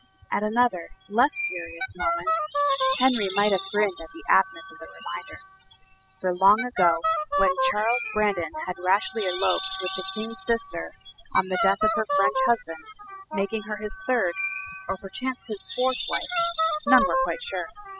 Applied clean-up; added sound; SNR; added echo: classical method spectral subtraction.